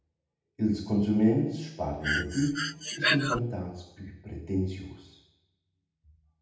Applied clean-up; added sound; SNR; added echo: none; Breathing; -1 dB; reverberation time 0.8 s.